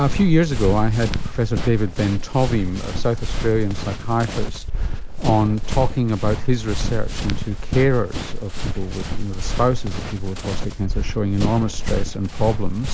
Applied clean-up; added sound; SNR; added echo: none; Run; 0 dB; none.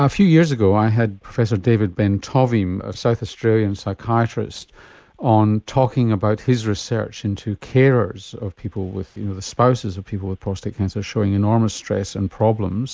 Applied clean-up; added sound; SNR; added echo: none; none; none; none.